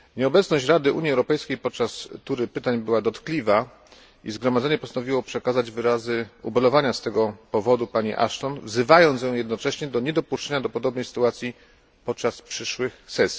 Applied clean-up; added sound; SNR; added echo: none; none; none; none.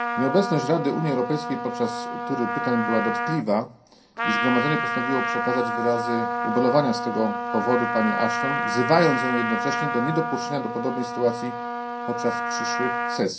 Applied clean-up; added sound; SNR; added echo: none; Trumpet; 2 dB; reverberation time 0.3 s.